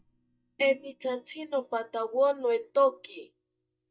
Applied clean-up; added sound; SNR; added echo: neural mask model DeepFilterNet 3.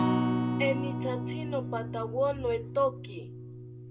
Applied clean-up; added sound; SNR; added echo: none; Acoustic guitar; -1 dB; reverberation time 0.2 s.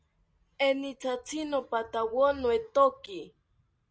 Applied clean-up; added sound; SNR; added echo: none; none; none; none.